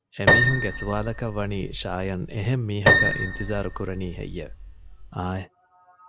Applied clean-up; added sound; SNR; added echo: none; Piano; -3 dB; none.